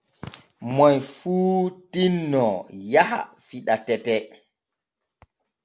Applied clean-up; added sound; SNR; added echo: none; none; none; none.